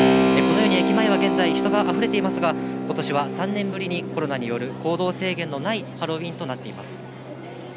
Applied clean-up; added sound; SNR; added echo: none; Keyboard (musical); -2 dB; none.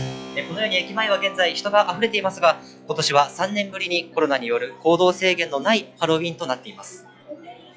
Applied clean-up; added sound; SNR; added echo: classical method log-MMSE.